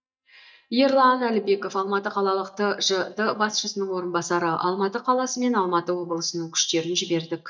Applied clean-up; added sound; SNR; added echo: neural mask model DeepFilterNet 3.